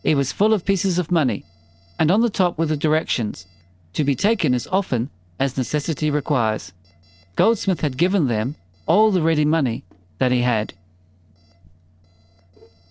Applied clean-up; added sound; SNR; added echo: neural separator model SepFormer DNS4.